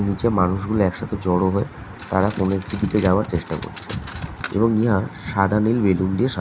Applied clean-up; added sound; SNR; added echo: none; Cutlery, silverware; 17 dB; none.